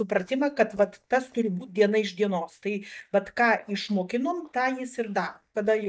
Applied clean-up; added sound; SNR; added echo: neural mask model DeepFilterNet 3.